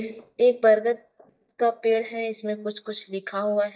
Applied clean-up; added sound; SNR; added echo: neural mask model DeepFilterNet 3.